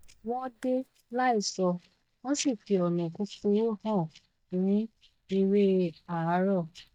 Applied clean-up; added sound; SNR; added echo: neural mask model DeepFilterNet 3.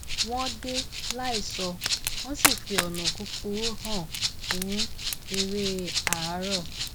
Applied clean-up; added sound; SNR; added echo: none; Rattle (instrument) + Fire; -4 dB; none.